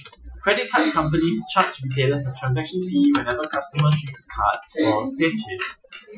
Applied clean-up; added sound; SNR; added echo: classical method Wiener filter.